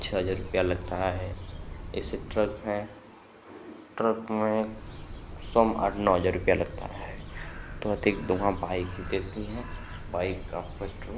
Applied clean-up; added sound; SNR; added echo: none; Bird; 10 dB; none.